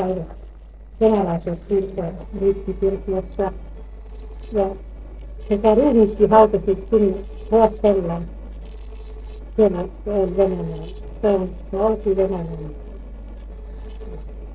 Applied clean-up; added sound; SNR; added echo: neural separator model SepFormer DNS4.